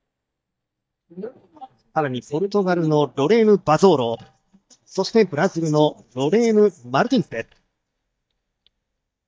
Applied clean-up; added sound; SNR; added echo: neural mask model DeepFilterNet 3.